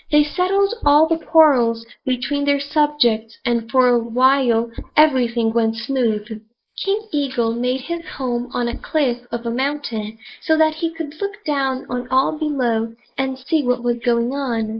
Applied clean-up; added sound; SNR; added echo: neural mask model Resemble Enhance denoiser.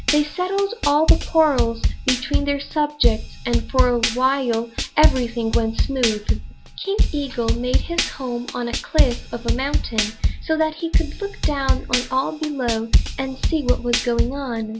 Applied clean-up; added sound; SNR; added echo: none; Drum / Drum kit; -1 dB; none.